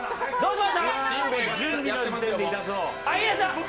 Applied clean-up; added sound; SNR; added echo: none; none; none; none.